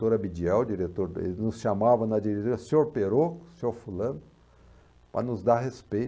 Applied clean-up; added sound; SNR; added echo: none; none; none; none.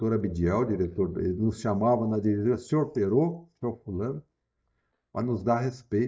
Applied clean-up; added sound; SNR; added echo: neural mask model DeepFilterNet 3.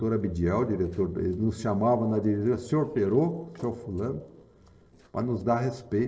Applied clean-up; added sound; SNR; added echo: neural separator model SepFormer DNS4.